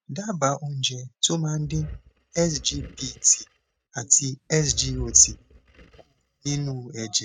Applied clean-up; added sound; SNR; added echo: neural mask model RNNoise.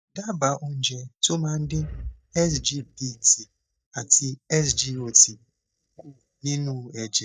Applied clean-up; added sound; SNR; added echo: neural mask model DeepFilterNet 3.